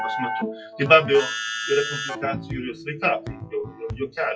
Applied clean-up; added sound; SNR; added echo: classical method WPE with log-MMSE.